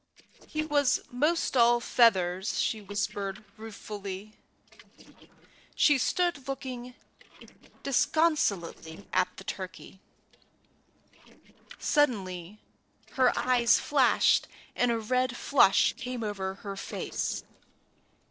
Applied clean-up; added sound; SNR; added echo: neural separator model SepFormer DNS4.